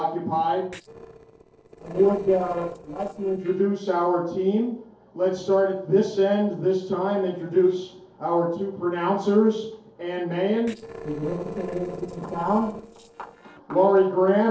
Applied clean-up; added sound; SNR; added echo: neural separator model SepFormer DNS4.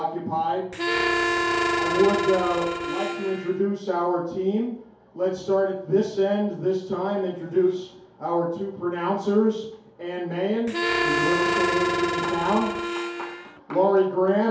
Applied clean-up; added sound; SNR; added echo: none; Harmonica; 1 dB; reverberation time 2.4 s.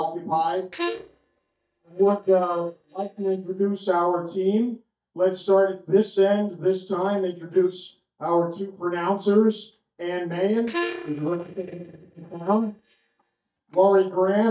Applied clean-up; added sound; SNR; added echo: neural mask model DeepFilterNet 3.